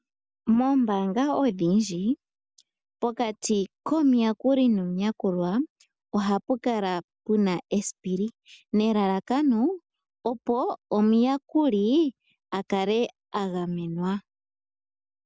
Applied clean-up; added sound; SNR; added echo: none; none; none; none.